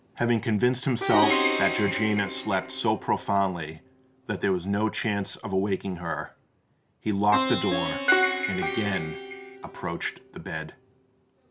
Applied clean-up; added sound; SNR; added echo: none; Plucked string instrument; 3 dB; none.